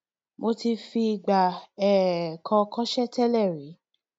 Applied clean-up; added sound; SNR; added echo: none; none; none; none.